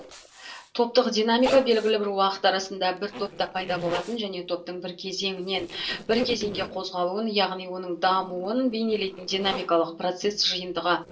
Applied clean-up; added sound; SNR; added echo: neural separator model SepFormer DNS4.